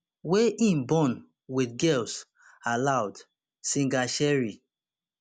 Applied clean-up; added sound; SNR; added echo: none; none; none; none.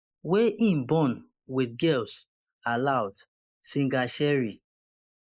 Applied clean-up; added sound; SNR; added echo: neural mask model Resemble Enhance denoiser.